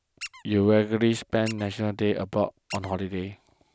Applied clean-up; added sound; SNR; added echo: none; Squeak; 19 dB; none.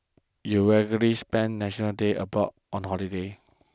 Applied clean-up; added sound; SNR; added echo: none; none; none; none.